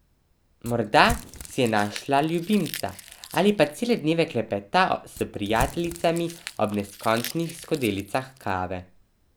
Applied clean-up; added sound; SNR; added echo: none; Crumpling, crinkling / Crushing; 14 dB; none.